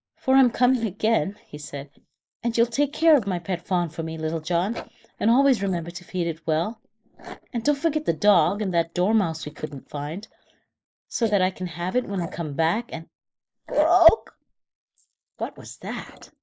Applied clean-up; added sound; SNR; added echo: neural mask model Resemble Enhance denoiser.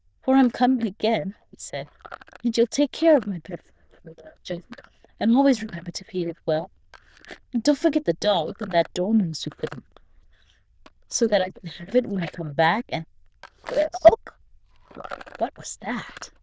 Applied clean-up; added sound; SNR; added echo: neural diffusion model UNIVERSE++.